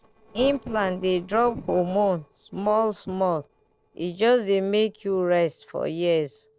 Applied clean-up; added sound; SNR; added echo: neural separator model SepFormer DNS4.